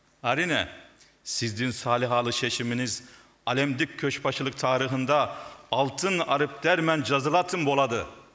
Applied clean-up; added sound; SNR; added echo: none; none; none; none.